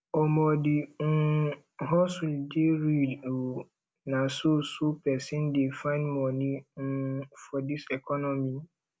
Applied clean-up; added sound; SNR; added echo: none; none; none; none.